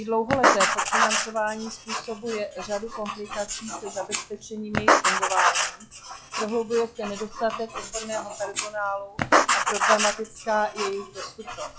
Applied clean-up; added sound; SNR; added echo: classical method log-MMSE.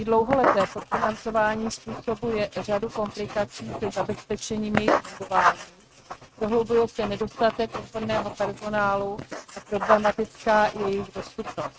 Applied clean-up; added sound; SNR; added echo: neural mask model RNNoise.